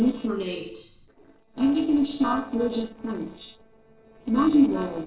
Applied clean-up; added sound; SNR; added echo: neural separator model SepFormer DNS4.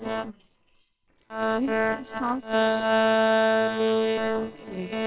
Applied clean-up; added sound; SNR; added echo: neural separator model SepFormer WHAMR!.